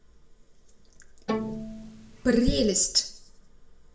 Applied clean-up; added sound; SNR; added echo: none; Bowed string instrument; 5 dB; reverberation time 0.5 s.